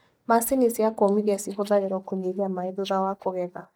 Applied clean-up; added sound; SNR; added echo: neural mask model DeepFilterNet 3.